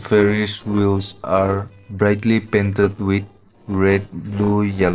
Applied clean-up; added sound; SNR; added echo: neural separator model SepFormer DNS4.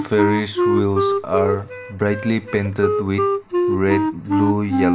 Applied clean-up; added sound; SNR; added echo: none; Wind instrument, woodwind instrument; 0 dB; reverberation time 0.4 s.